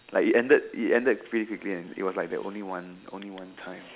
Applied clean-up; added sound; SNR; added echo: none; none; none; none.